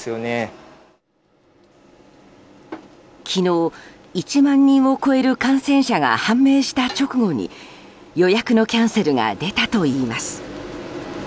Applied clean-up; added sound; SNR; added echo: none; none; none; none.